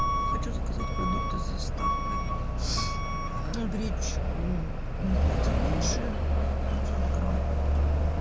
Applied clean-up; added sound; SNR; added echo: none; Alarm / Truck; -4 dB; none.